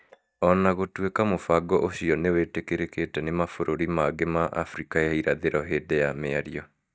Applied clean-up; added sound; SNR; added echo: neural mask model DeepFilterNet 3.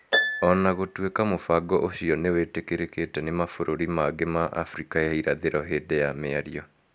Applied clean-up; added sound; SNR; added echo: none; Harp; 7 dB; none.